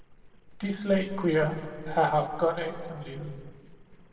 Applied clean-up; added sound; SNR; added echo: neural separator model SepFormer DNS4.